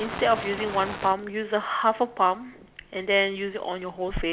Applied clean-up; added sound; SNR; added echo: none; Fire; 12 dB; none.